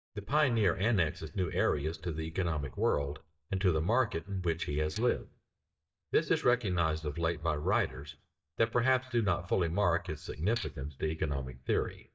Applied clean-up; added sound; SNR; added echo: neural mask model DeepFilterNet 3.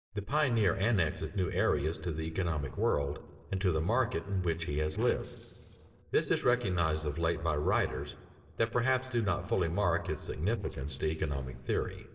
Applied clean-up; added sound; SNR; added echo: neural separator model SepFormer DNS4.